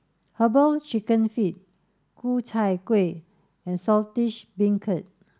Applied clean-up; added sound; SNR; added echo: none; none; none; none.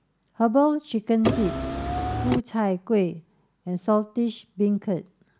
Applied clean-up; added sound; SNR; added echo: none; Car; 1 dB; none.